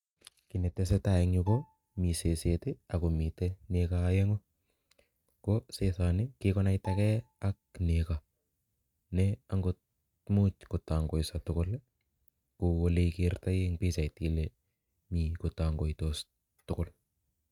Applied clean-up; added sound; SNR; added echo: neural mask model RNNoise.